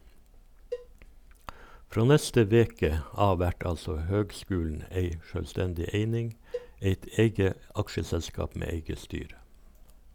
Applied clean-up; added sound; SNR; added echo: none; Cowbell; 16 dB; none.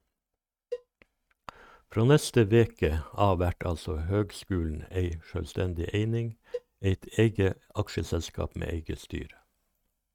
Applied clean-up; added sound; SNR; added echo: neural mask model RNNoise.